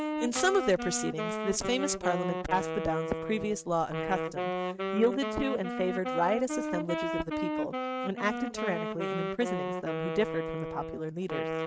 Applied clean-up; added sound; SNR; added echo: neural mask model RNNoise.